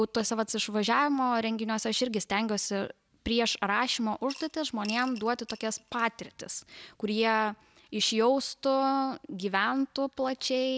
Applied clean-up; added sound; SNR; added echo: none; Coin (dropping) / Glass; 18 dB; none.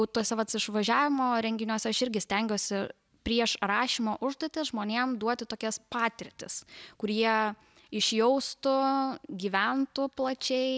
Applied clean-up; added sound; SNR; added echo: none; none; none; none.